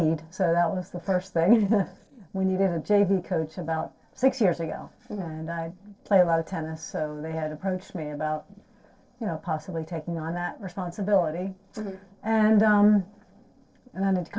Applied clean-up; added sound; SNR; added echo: neural separator model SepFormer DNS4.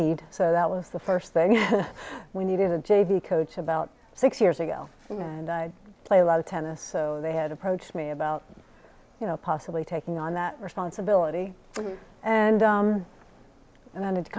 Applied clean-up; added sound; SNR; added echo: none; none; none; none.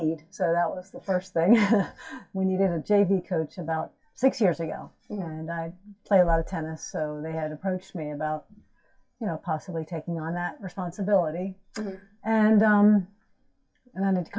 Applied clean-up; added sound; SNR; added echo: classical method WPE with log-MMSE.